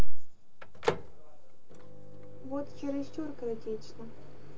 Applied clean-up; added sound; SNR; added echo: none; Microwave oven; 17 dB; reverberation time 0.2 s.